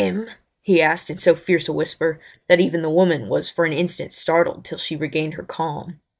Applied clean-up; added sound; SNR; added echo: neural mask model DeepFilterNet 3.